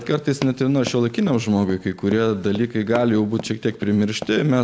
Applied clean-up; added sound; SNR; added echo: none; Run; 16 dB; none.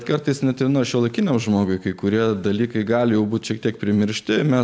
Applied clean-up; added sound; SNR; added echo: none; none; none; none.